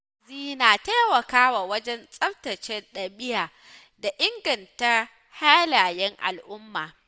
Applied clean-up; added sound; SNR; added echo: none; none; none; none.